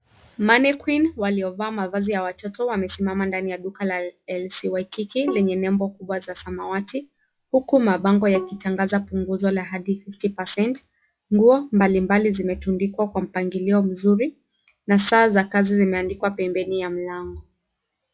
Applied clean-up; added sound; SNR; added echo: classical method log-MMSE.